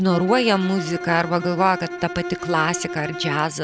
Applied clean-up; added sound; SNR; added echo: none; Bowed string instrument; 10 dB; none.